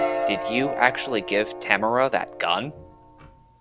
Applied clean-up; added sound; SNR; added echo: none; Piano; 6 dB; none.